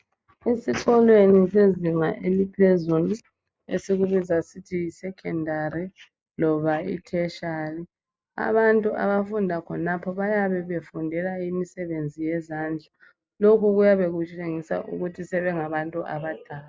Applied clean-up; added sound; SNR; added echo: none; none; none; none.